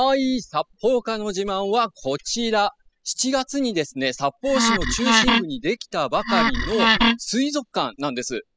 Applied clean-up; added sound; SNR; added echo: classical method spectral subtraction.